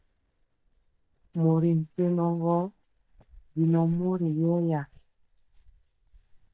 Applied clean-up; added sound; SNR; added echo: neural mask model DeepFilterNet 3.